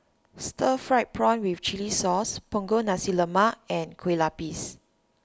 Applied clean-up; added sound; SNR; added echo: none; none; none; none.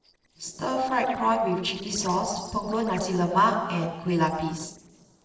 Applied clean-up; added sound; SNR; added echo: neural separator model SepFormer DNS4.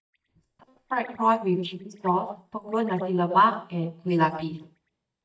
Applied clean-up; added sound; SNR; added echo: neural mask model DeepFilterNet 3.